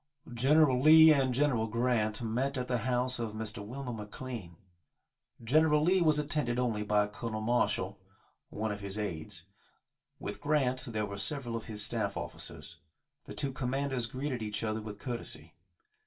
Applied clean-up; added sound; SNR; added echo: none; none; none; reverberation time 0.2 s.